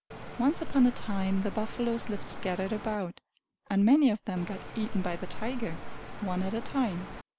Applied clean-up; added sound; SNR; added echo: none; Cricket; -1 dB; none.